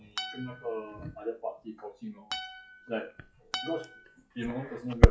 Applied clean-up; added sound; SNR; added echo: classical method log-MMSE.